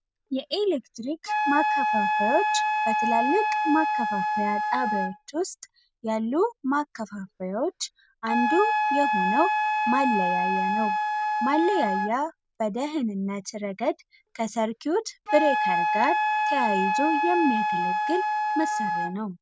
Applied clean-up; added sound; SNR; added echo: none; Wind instrument, woodwind instrument; -1 dB; none.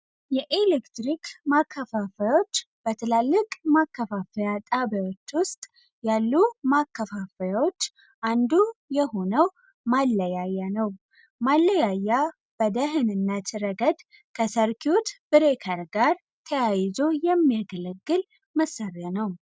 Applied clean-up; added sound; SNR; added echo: none; none; none; none.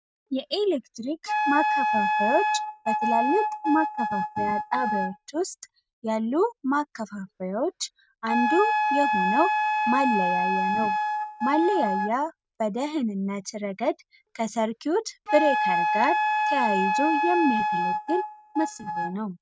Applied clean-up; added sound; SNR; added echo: neural mask model RNNoise.